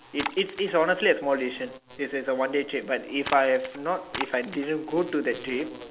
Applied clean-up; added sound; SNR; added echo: none; Splash, splatter; 11 dB; none.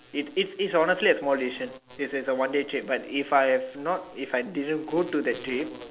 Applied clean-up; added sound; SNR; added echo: none; none; none; none.